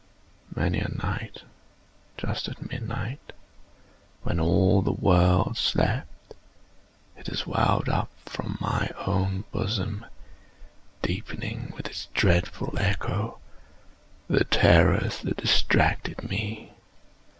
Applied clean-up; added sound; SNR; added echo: none; none; none; none.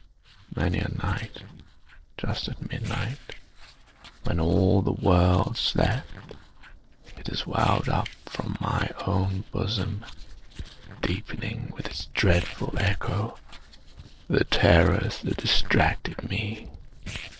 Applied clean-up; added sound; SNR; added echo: neural separator model SepFormer DNS4.